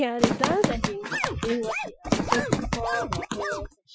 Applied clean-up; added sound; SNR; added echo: classical method Wiener filter.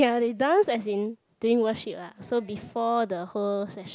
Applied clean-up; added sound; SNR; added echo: none; none; none; none.